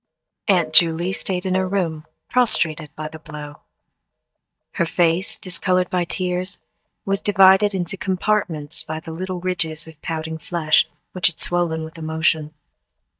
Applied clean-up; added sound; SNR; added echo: neural mask model DeepFilterNet 3.